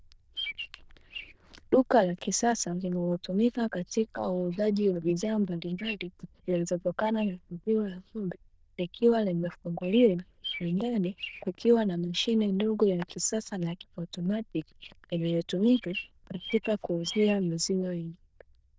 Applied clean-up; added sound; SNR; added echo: neural diffusion model UNIVERSE++.